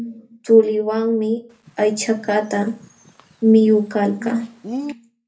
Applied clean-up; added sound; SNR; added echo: none; Bird; 17 dB; reverberation time 0.3 s.